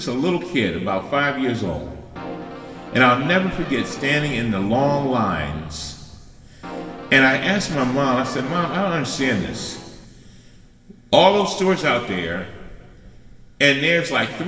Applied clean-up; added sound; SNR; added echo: none; Brass instrument; 13 dB; reverberation time 2.5 s.